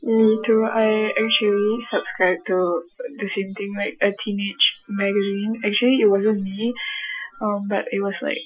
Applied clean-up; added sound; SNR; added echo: classical method Wiener filter.